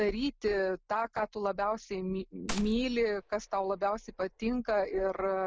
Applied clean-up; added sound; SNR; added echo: none; Gunshot, gunfire; 14 dB; none.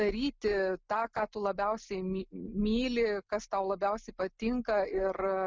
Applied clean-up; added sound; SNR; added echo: none; none; none; none.